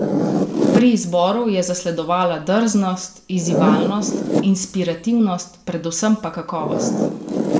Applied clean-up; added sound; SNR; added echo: none; Zipper (clothing); 2 dB; reverberation time 0.4 s.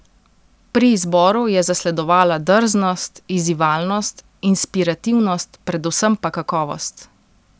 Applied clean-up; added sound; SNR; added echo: none; none; none; none.